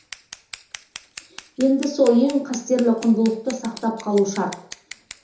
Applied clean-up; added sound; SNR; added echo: none; Scissors; 19 dB; reverberation time 0.6 s.